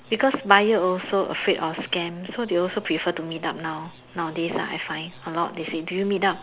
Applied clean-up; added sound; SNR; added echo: none; none; none; none.